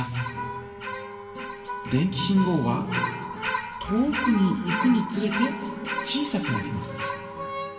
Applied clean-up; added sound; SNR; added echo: none; Bowed string instrument; 18 dB; reverberation time 2.2 s.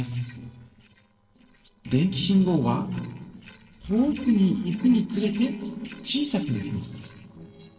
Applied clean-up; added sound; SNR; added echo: neural separator model SepFormer DNS4.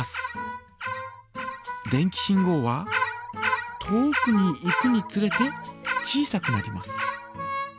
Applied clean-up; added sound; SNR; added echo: none; none; none; none.